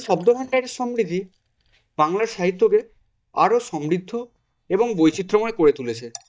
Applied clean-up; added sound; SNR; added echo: neural mask model DeepFilterNet 3.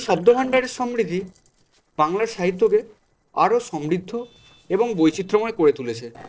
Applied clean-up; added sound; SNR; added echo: neural separator model SepFormer DNS4.